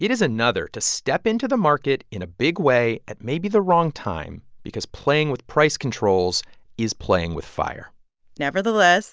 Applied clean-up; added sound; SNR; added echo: none; none; none; none.